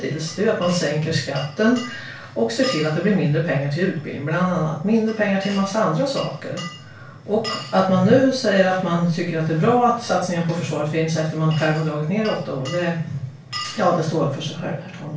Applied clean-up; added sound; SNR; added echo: none; Glass; 17 dB; reverberation time 0.3 s.